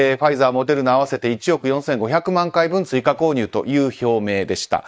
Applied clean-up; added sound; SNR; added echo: neural mask model Resemble Enhance denoiser.